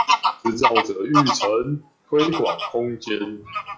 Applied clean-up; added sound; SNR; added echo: classical method log-MMSE.